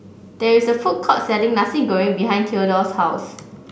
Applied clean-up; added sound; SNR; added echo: none; none; none; none.